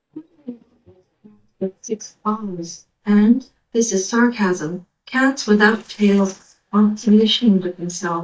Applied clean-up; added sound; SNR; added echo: neural mask model DeepFilterNet 3.